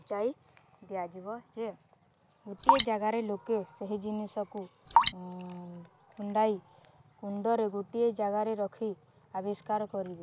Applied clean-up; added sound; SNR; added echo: none; Drip; -3 dB; none.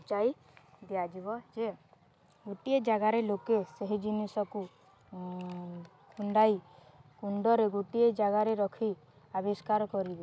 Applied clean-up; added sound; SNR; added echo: none; none; none; none.